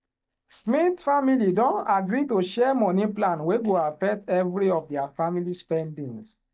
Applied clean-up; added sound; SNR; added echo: neural mask model DeepFilterNet 3.